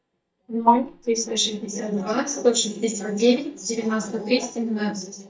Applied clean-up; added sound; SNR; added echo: neural mask model DeepFilterNet 3.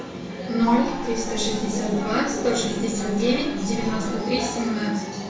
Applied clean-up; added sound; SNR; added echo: none; Gong; 9 dB; reverberation time 0.7 s.